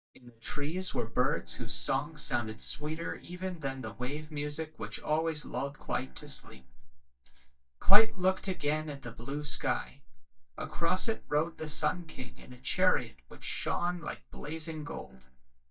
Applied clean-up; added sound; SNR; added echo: neural mask model DeepFilterNet 3.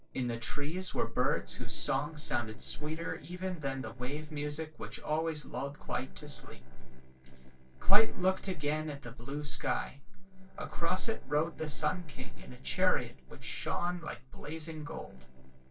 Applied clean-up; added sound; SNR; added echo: neural separator model SepFormer DNS4.